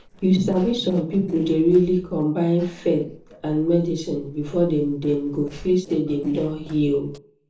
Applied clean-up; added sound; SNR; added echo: neural separator model SepFormer DNS4.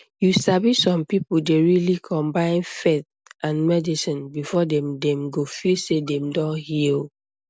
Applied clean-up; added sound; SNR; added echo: none; none; none; none.